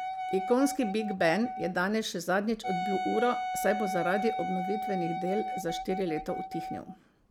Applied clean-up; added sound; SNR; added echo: none; Wind instrument, woodwind instrument; 5 dB; none.